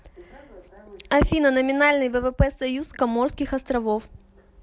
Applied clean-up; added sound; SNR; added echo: none; none; none; none.